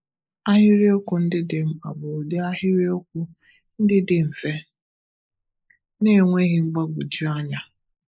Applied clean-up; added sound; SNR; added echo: neural mask model Resemble Enhance denoiser.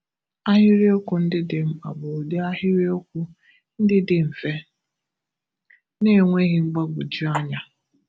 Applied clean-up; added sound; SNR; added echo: none; none; none; none.